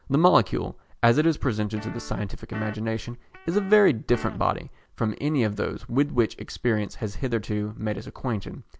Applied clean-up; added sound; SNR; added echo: none; Guitar; 17 dB; none.